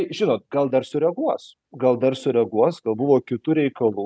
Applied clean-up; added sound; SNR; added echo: none; none; none; none.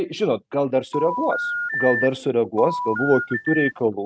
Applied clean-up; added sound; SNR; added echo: neural mask model RNNoise.